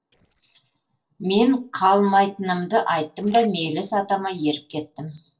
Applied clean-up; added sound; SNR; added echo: neural separator model SepFormer DNS4.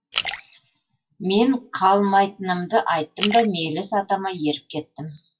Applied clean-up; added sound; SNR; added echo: classical method WPE with log-MMSE.